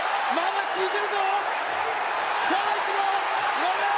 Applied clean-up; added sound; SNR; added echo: none; none; none; none.